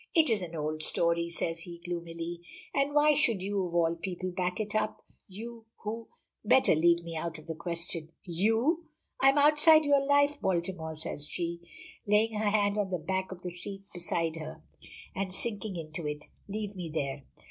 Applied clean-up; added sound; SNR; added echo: none; none; none; none.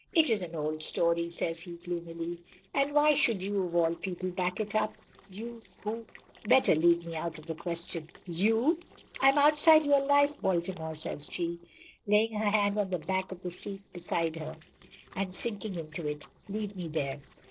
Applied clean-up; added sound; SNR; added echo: neural separator model SepFormer DNS4.